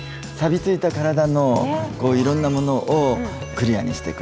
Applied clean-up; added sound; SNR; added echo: none; none; none; none.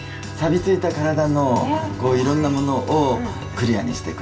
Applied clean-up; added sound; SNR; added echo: none; Bowed string instrument; 12 dB; reverberation time 0.2 s.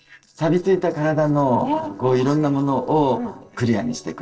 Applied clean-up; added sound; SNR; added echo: neural separator model SepFormer DNS4.